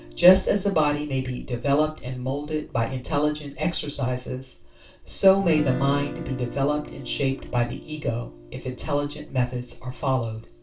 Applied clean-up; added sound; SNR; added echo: none; Guitar; 15 dB; reverberation time 0.2 s.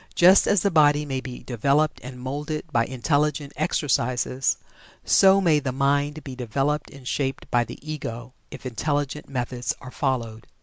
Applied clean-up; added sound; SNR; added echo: none; none; none; none.